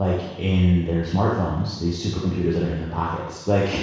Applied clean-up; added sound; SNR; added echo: none; none; none; reverberation time 1.1 s.